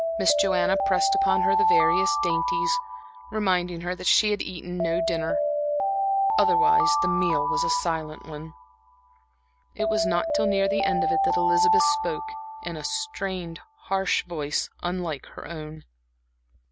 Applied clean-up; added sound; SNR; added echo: none; Alarm; -3 dB; none.